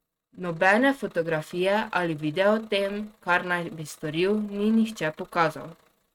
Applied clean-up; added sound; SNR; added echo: neural mask model RNNoise.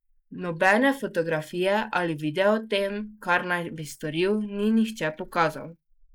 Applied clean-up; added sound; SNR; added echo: neural mask model Resemble Enhance denoiser.